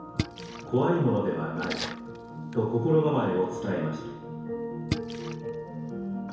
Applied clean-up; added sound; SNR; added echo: none; Splash, splatter; 12 dB; reverberation time 1.0 s.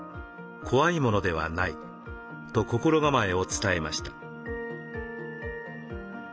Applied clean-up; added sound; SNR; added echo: none; none; none; none.